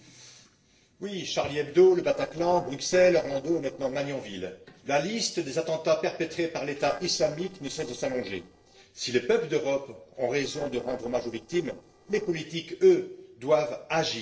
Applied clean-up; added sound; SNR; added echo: neural separator model SepFormer DNS4.